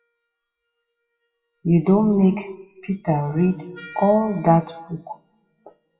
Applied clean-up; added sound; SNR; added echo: classical method WPE with log-MMSE.